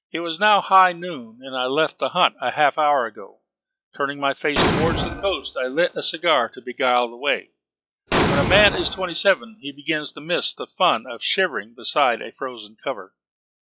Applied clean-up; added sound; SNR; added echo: classical method log-MMSE.